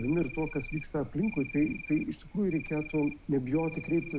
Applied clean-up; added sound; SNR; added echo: none; Cricket; 13 dB; none.